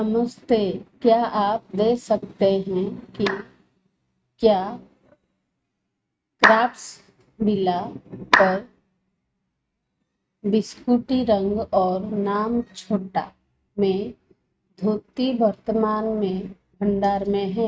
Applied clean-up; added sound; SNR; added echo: neural mask model RNNoise.